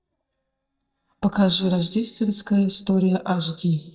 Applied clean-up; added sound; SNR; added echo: neural mask model DeepFilterNet 3.